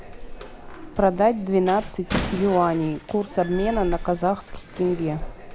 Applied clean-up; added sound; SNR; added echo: none; Slam; 9 dB; none.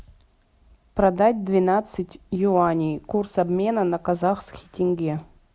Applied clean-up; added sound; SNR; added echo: none; none; none; none.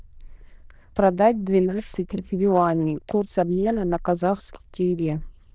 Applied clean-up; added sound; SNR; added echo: neural diffusion model UNIVERSE++.